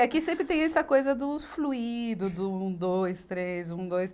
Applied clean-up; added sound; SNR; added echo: none; none; none; none.